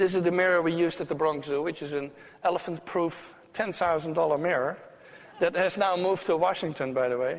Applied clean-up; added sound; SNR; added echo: none; none; none; none.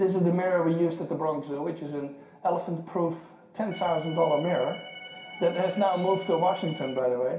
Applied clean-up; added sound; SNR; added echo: none; Organ; 14 dB; reverberation time 0.5 s.